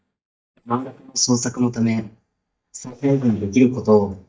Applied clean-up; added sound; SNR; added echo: neural mask model DeepFilterNet 3.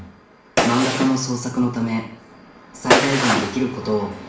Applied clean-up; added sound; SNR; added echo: none; Gunshot, gunfire; 1 dB; reverberation time 0.6 s.